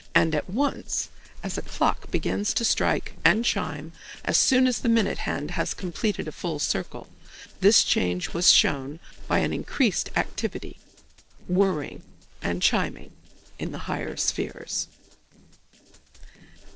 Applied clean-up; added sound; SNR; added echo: neural separator model SepFormer DNS4.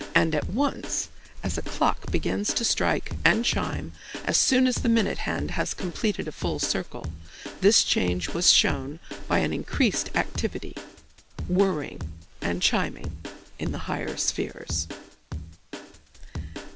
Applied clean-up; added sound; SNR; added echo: none; Drum kit; 11 dB; none.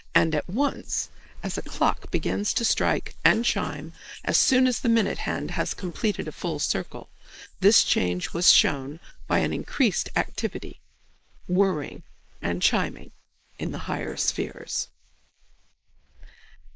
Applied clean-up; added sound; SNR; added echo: neural mask model Resemble Enhance denoiser.